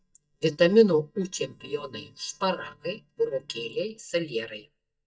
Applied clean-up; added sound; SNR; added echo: neural mask model DeepFilterNet 3.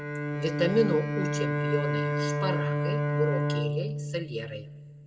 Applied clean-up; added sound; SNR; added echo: none; Bowed string instrument; -3 dB; reverberation time 1.0 s.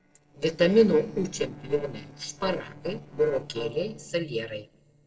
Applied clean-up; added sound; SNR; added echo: neural separator model SepFormer DNS4.